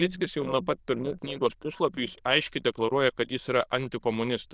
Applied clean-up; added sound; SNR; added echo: neural diffusion model UNIVERSE++.